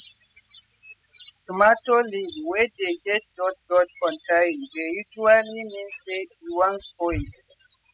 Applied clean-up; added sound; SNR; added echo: classical method spectral subtraction.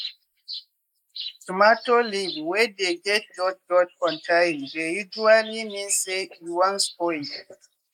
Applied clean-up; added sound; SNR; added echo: neural mask model Resemble Enhance denoiser.